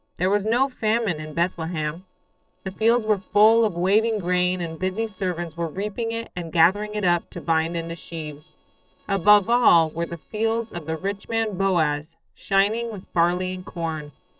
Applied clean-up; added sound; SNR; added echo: neural separator model SepFormer DNS4.